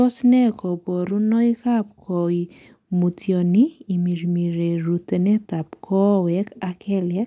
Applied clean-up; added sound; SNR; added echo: none; none; none; none.